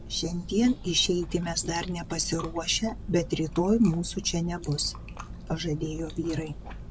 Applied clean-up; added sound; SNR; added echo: none; Chewing, mastication; 11 dB; none.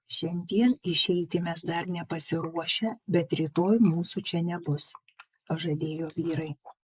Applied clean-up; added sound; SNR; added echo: neural mask model Resemble Enhance denoiser.